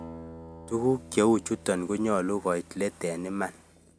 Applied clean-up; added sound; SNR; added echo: none; Acoustic guitar; 19 dB; none.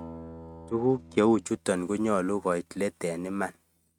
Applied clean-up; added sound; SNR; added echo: neural mask model RNNoise.